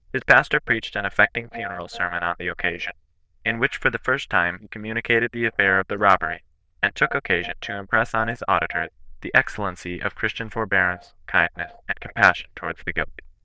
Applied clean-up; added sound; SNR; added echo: neural diffusion model UNIVERSE++.